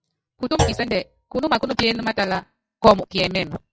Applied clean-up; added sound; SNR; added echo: classical method log-MMSE.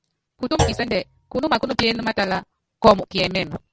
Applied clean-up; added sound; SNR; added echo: none; Thump, thud; 6 dB; none.